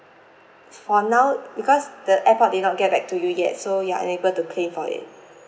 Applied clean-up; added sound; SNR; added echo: none; none; none; none.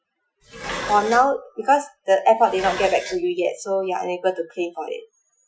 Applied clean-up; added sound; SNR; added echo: classical method Wiener filter.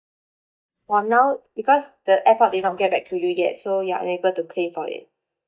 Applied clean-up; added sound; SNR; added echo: neural mask model DeepFilterNet 3.